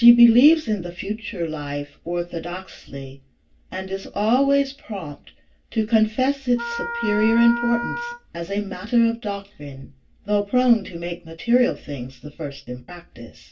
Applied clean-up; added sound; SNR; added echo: none; Wind instrument, woodwind instrument; 7 dB; reverberation time 0.2 s.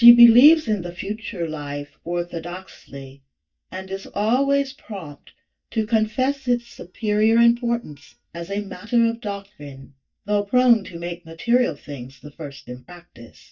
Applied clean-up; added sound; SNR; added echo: neural mask model DeepFilterNet 3.